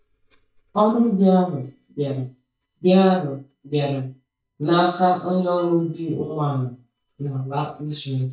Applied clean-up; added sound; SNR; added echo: neural mask model DeepFilterNet 3.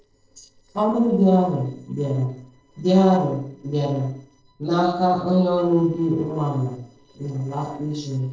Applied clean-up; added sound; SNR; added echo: neural separator model SepFormer DNS4.